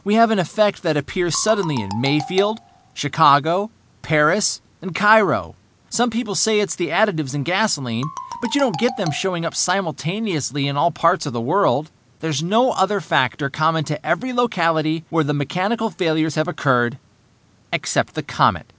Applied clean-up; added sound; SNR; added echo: none; Marimba, xylophone; 13 dB; none.